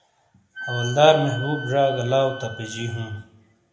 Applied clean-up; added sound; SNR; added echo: none; Wind instrument, woodwind instrument; 13 dB; reverberation time 0.7 s.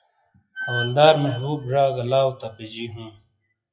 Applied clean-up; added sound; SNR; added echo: classical method WPE with log-MMSE.